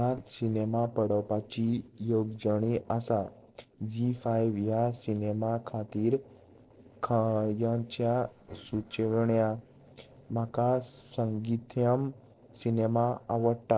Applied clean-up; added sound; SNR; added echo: neural separator model SepFormer DNS4.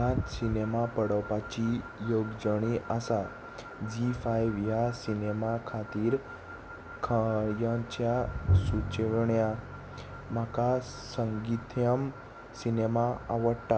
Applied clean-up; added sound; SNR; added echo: none; Bowed string instrument; 4 dB; none.